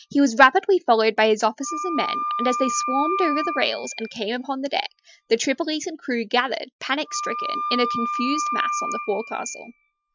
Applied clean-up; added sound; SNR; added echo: classical method Wiener filter.